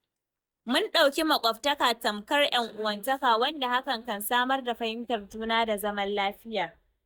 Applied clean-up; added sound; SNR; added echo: neural mask model DeepFilterNet 3.